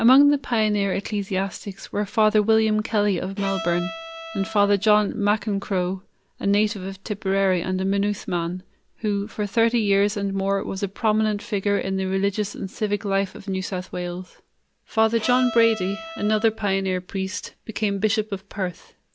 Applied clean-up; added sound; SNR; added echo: none; Bowed string instrument; 11 dB; none.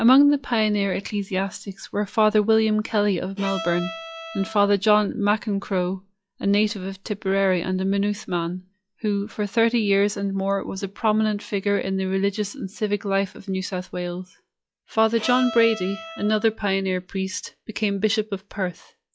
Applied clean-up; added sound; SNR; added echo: classical method log-MMSE.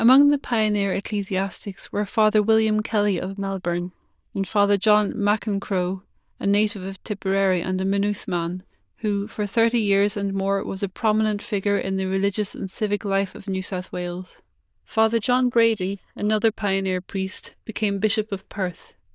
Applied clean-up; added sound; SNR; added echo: neural diffusion model UNIVERSE++.